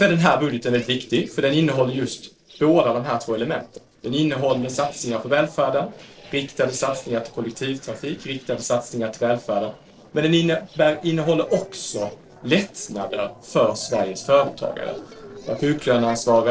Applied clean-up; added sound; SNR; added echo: neural separator model SepFormer DNS4.